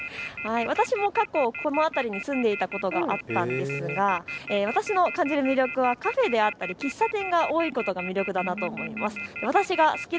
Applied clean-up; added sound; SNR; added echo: none; Telephone; 10 dB; none.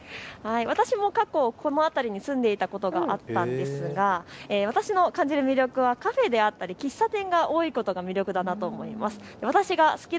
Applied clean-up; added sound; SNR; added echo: none; none; none; none.